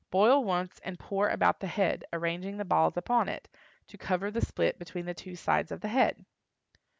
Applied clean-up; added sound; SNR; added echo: none; none; none; none.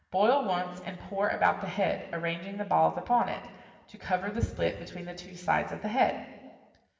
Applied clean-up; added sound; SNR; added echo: none; none; none; reverberation time 1.4 s.